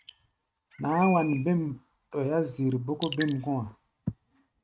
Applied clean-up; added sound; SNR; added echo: neural mask model RNNoise.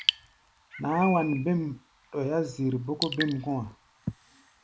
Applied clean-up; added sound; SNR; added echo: none; Bird + Raindrop / Drip; 8 dB; none.